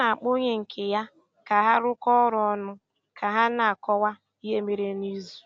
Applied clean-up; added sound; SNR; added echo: none; none; none; none.